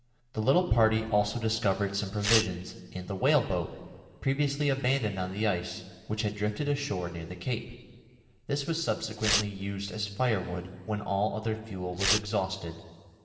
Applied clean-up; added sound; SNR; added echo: none; Tearing; 5 dB; reverberation time 1.7 s.